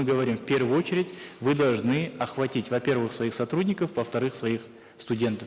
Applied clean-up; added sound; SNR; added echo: none; none; none; none.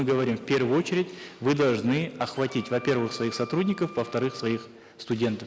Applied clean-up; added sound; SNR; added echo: none; Wind instrument, woodwind instrument; 19 dB; none.